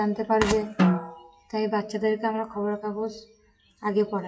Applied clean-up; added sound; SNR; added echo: classical method WPE with log-MMSE.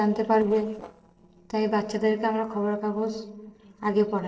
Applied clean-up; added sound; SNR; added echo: neural separator model SepFormer DNS4.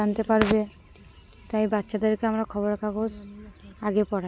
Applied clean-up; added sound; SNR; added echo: none; none; none; none.